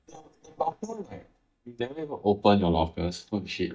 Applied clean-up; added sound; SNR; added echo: neural mask model DeepFilterNet 3.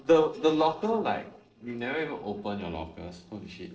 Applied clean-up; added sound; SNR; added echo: neural separator model SepFormer DNS4.